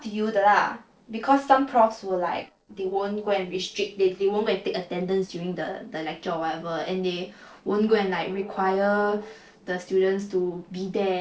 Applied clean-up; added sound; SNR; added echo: neural separator model SepFormer DNS4.